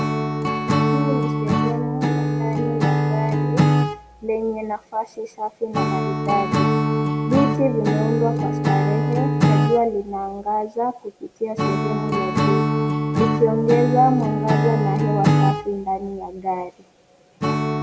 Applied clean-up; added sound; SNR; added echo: none; Acoustic guitar / Strum; -3 dB; none.